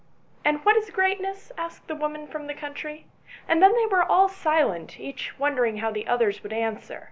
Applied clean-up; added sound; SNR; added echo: none; none; none; none.